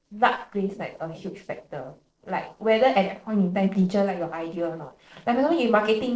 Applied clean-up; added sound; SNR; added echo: neural separator model SepFormer DNS4.